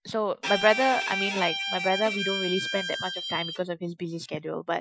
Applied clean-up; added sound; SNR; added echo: classical method Wiener filter.